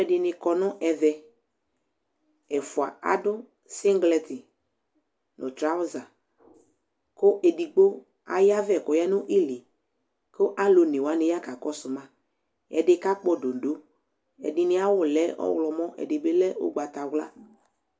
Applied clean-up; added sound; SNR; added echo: none; none; none; none.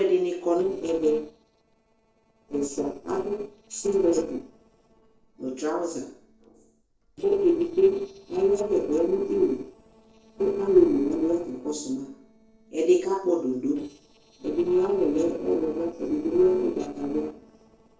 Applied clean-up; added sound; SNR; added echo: neural separator model SepFormer DNS4.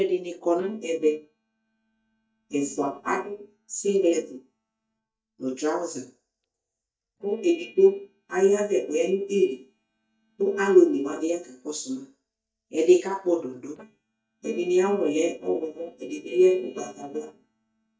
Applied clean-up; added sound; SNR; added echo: neural mask model DeepFilterNet 3.